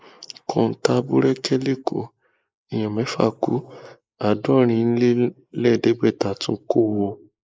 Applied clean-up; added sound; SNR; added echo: neural mask model Resemble Enhance denoiser.